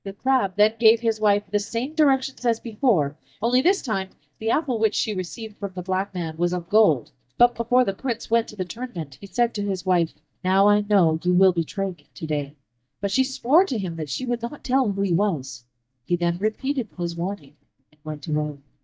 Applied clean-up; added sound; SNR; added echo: neural mask model DeepFilterNet 3.